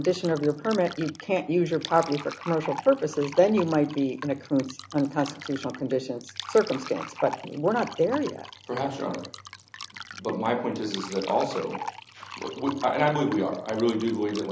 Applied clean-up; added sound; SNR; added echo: none; Fill (with liquid); 14 dB; none.